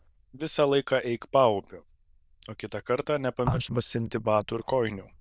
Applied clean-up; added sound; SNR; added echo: neural diffusion model UNIVERSE++.